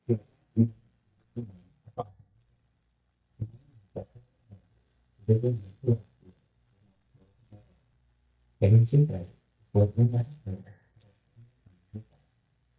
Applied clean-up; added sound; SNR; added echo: neural mask model DeepFilterNet 3.